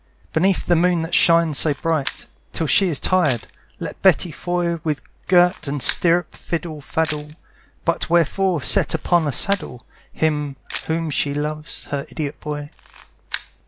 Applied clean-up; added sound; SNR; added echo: none; Camera; 18 dB; none.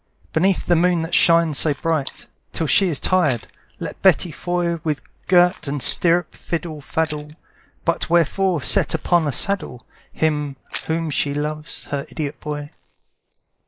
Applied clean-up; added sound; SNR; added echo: neural mask model Resemble Enhance denoiser.